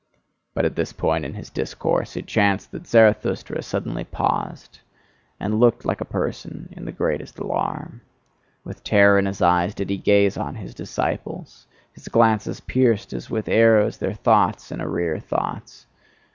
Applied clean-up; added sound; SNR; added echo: none; none; none; none.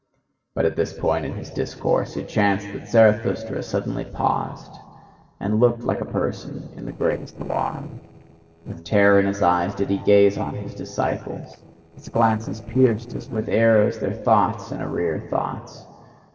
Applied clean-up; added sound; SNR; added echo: neural separator model SepFormer DNS4.